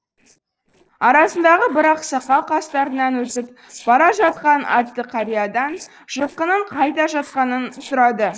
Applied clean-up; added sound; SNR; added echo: neural separator model SepFormer DNS4.